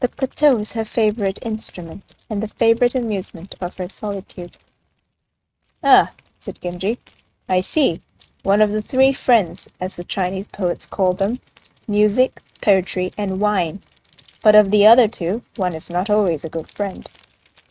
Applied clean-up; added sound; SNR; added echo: neural mask model RNNoise.